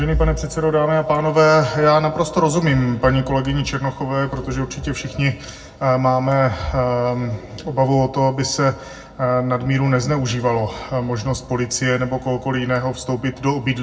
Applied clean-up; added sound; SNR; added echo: none; none; none; reverberation time 0.4 s.